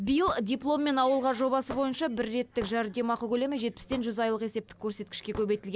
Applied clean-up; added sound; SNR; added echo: none; Hammer / Wood; 20 dB; none.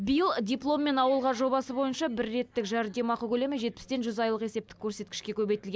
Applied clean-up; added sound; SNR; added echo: none; none; none; none.